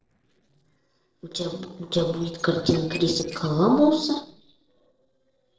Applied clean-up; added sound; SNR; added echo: neural separator model SepFormer DNS4.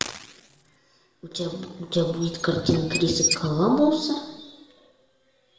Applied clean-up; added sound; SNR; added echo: none; Squeak / Dishes, pots, and pans; 5 dB; reverberation time 1.0 s.